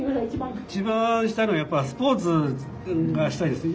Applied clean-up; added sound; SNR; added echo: none; none; none; none.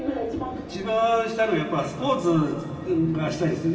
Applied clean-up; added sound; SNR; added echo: none; none; none; reverberation time 2.4 s.